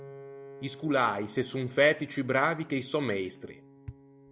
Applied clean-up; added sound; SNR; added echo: none; Piano; 20 dB; none.